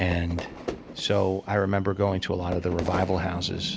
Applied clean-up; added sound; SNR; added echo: none; Fire / Fireworks; 11 dB; none.